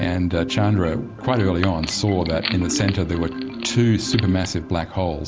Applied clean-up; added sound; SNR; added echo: none; Wood + Marimba, xylophone; 9 dB; none.